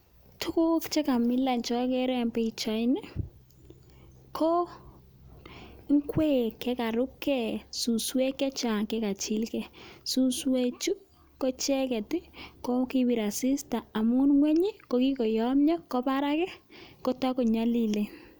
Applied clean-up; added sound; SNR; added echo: none; none; none; none.